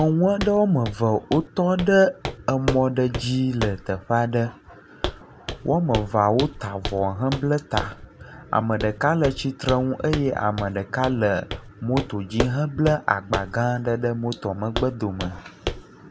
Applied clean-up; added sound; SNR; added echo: none; Walk, footsteps; 10 dB; none.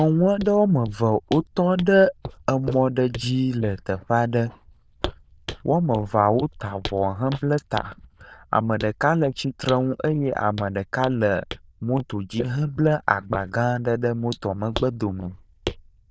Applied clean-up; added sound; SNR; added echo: neural diffusion model UNIVERSE++.